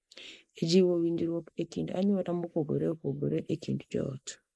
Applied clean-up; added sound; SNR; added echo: neural mask model Resemble Enhance denoiser.